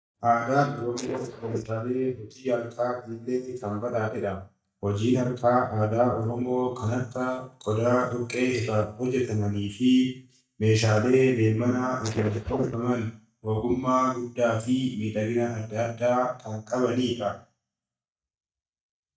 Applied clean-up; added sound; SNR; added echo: neural mask model DeepFilterNet 3.